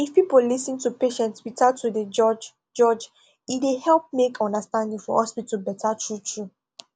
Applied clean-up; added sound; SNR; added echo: none; none; none; none.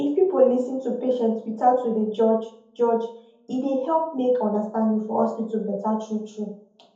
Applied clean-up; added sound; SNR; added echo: none; none; none; reverberation time 0.6 s.